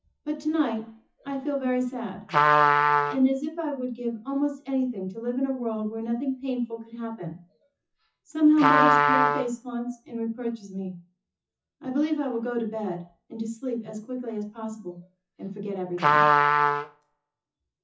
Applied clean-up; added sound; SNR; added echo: classical method WPE with log-MMSE.